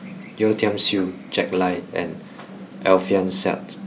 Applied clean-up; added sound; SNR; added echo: none; none; none; none.